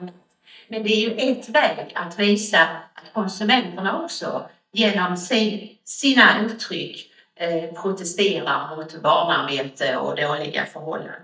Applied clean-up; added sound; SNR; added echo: neural mask model DeepFilterNet 3.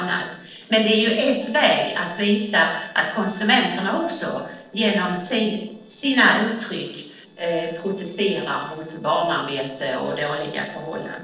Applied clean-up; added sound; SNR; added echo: neural separator model SepFormer DNS4.